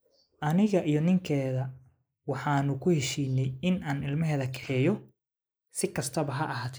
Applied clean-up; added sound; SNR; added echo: neural mask model Resemble Enhance denoiser.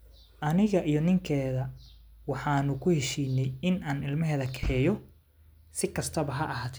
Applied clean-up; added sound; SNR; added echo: none; Bass drum; 8 dB; none.